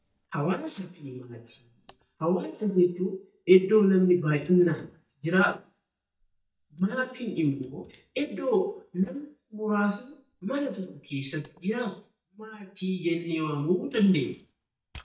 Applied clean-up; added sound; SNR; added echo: neural mask model DeepFilterNet 3.